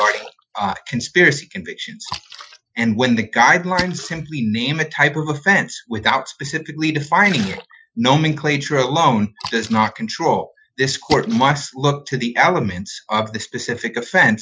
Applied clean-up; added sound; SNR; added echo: classical method Wiener filter.